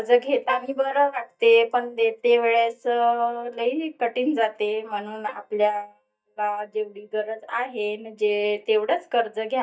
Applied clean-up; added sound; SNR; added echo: neural mask model DeepFilterNet 3.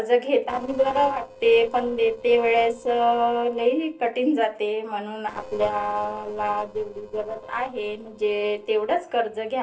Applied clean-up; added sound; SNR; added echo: neural separator model SepFormer DNS4.